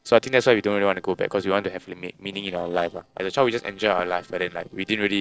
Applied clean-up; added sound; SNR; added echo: neural separator model SepFormer DNS4.